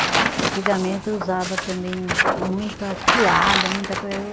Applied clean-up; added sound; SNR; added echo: none; Tearing; -1 dB; none.